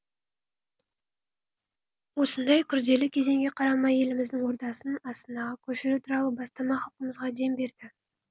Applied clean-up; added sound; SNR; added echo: none; none; none; none.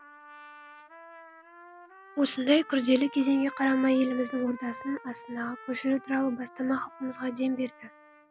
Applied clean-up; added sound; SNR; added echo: none; Trumpet; 17 dB; none.